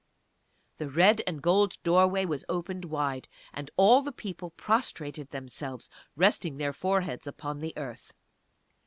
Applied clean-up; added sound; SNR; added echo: none; none; none; none.